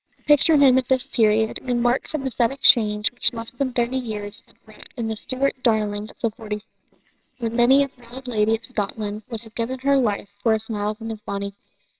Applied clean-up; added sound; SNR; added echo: neural separator model SepFormer WHAMR!.